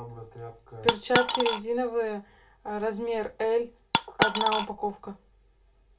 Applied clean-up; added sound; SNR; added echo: none; Coin (dropping); -4 dB; reverberation time 0.2 s.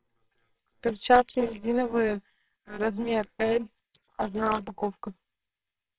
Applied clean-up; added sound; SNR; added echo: neural separator model SepFormer WHAMR!.